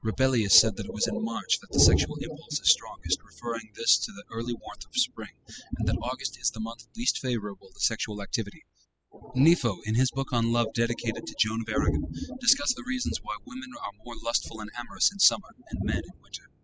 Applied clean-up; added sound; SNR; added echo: classical method spectral subtraction.